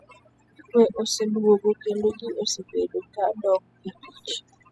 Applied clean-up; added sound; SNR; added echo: classical method spectral subtraction.